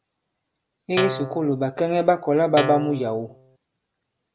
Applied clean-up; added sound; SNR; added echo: none; Guitar; 7 dB; none.